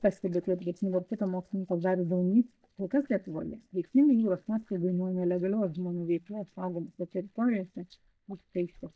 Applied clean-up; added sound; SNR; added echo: neural mask model DeepFilterNet 3.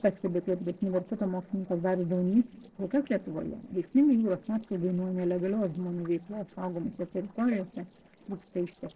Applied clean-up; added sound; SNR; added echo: neural separator model SepFormer DNS4.